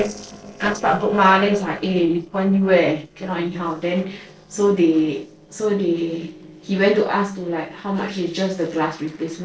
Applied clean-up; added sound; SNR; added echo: neural separator model SepFormer DNS4.